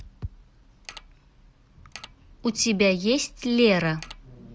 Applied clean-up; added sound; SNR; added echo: none; Mechanisms; 18 dB; none.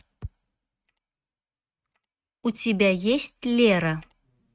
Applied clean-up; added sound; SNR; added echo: neural mask model RNNoise.